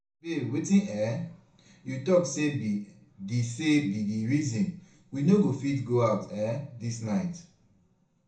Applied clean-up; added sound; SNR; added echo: none; none; none; reverberation time 0.5 s.